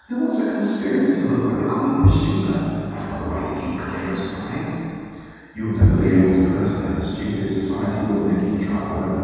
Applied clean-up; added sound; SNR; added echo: none; Bowed string instrument; 4 dB; reverberation time 2.1 s.